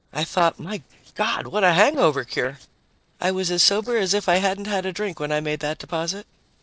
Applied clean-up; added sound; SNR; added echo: neural separator model SepFormer DNS4.